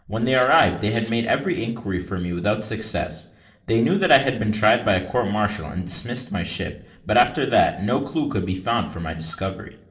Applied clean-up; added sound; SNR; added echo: neural separator model SepFormer DNS4.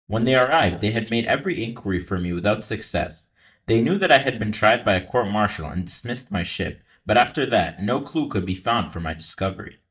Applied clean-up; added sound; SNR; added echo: neural mask model DeepFilterNet 3.